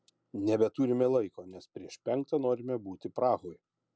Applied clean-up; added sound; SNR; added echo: none; none; none; none.